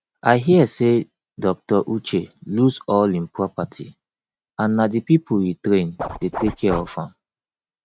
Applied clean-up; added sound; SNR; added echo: neural mask model RNNoise.